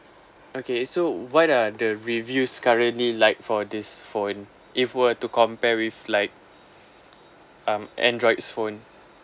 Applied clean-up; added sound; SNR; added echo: none; none; none; none.